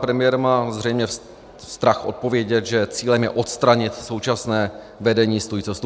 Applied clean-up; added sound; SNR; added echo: none; none; none; none.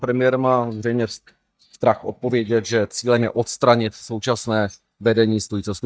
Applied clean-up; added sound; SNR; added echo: neural mask model DeepFilterNet 3.